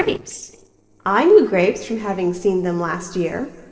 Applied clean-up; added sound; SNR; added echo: neural separator model SepFormer DNS4.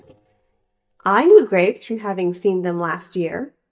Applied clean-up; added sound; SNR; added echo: neural mask model DeepFilterNet 3.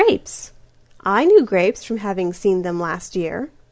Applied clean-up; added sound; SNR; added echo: none; none; none; none.